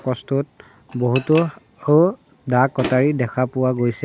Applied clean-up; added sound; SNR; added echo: none; Microwave oven; 17 dB; none.